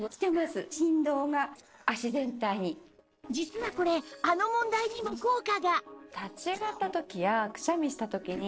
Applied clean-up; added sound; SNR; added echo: neural separator model SepFormer DNS4.